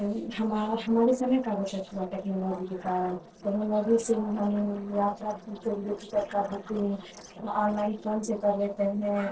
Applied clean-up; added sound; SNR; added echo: neural separator model SepFormer DNS4.